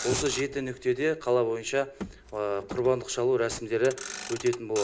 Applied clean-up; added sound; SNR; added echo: none; Motor vehicle (road); 14 dB; none.